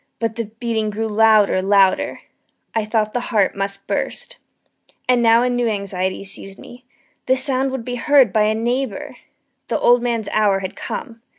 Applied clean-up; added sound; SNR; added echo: none; none; none; none.